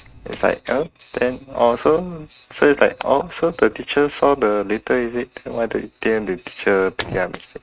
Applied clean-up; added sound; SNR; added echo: neural mask model RNNoise.